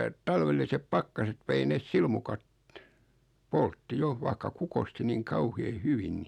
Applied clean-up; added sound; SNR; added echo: none; none; none; none.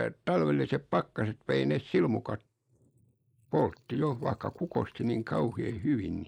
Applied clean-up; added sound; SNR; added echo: neural mask model Resemble Enhance denoiser.